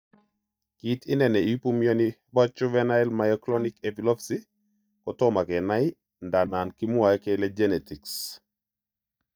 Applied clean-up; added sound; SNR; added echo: neural mask model DeepFilterNet 3.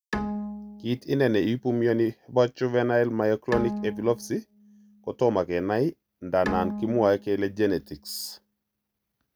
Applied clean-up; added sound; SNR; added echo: none; Bowed string instrument; 11 dB; none.